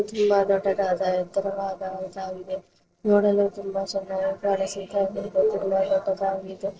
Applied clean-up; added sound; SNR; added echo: neural separator model SepFormer DNS4.